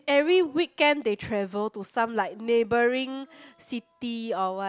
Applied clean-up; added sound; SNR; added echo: none; none; none; none.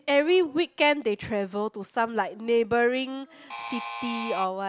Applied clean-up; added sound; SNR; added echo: none; Alarm; 9 dB; none.